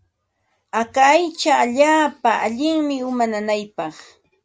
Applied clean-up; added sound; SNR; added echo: none; none; none; none.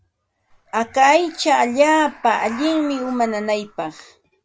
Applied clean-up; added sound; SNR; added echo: none; Animal; 20 dB; none.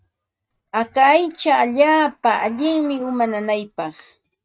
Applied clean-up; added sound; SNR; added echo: neural mask model RNNoise.